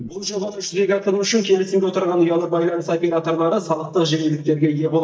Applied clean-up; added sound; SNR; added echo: neural mask model DeepFilterNet 3.